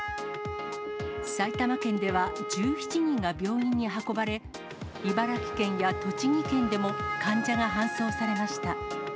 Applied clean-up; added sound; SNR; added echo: none; Wind instrument, woodwind instrument; 6 dB; none.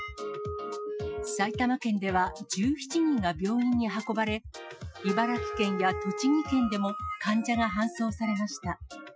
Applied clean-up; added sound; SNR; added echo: classical method Wiener filter.